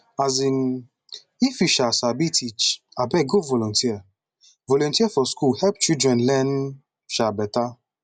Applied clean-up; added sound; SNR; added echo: none; none; none; none.